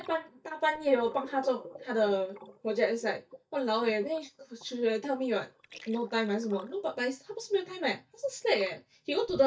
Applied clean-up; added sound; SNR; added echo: neural mask model DeepFilterNet 3.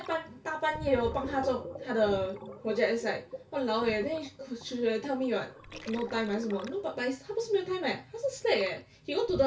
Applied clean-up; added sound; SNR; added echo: none; Gurgling; 14 dB; reverberation time 0.2 s.